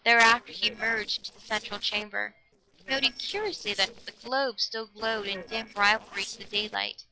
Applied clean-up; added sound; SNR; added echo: neural separator model SepFormer DNS4.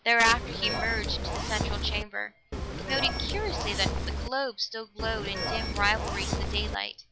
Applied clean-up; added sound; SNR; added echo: none; Zipper (clothing) / Telephone; 1 dB; none.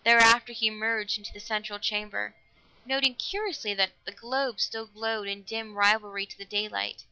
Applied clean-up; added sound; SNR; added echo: none; none; none; none.